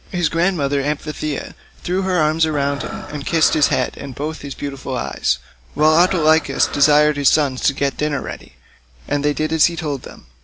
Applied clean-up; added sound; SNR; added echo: none; Breathing; 12 dB; none.